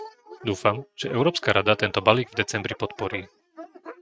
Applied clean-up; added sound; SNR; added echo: neural mask model RNNoise.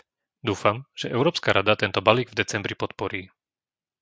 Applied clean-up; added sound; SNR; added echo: none; none; none; none.